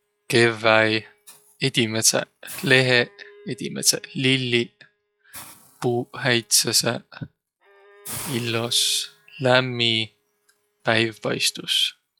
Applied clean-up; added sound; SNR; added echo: classical method log-MMSE.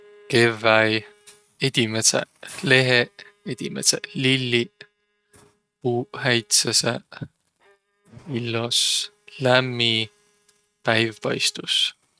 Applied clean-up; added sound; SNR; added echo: neural mask model RNNoise.